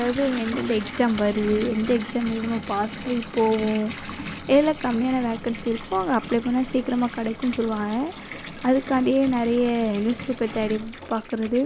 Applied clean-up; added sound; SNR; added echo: none; Bathtub (filling or washing) / Water tap, faucet; 12 dB; none.